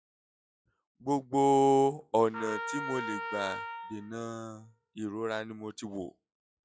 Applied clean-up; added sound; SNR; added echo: classical method log-MMSE.